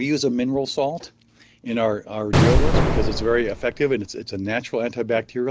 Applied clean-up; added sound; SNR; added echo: none; Explosion; -2 dB; none.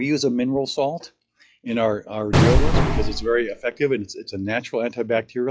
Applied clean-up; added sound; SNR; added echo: classical method log-MMSE.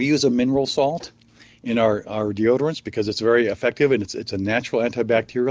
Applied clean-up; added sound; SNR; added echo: none; none; none; none.